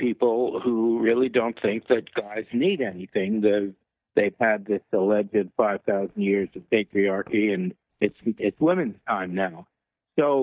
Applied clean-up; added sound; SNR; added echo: neural mask model DeepFilterNet 3.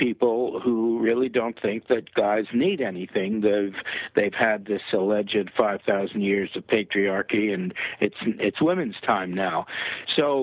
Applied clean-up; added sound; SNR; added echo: none; none; none; none.